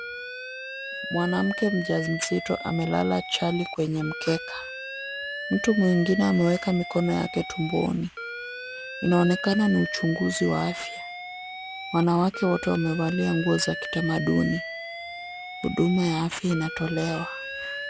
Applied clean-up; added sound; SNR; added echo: none; Alarm; 9 dB; none.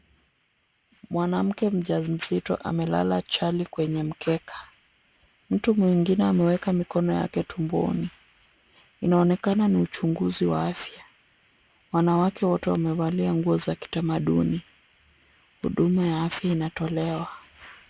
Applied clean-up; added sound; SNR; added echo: none; none; none; none.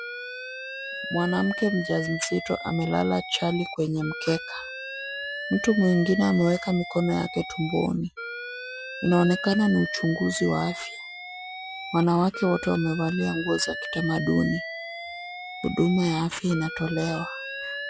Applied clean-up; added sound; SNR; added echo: classical method Wiener filter.